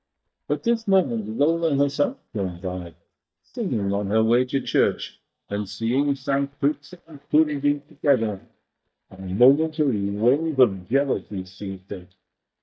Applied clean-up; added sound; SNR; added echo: neural mask model DeepFilterNet 3.